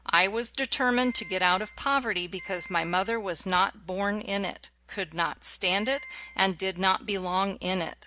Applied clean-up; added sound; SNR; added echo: none; Piano; 16 dB; none.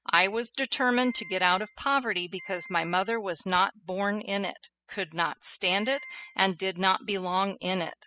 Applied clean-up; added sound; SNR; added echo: classical method spectral subtraction.